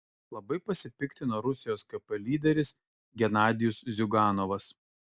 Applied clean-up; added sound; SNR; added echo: none; none; none; none.